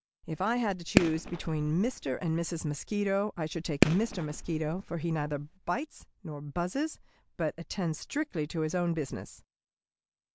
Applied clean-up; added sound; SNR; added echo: none; Fireworks; 2 dB; none.